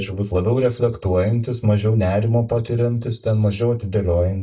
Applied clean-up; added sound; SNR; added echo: neural mask model DeepFilterNet 3.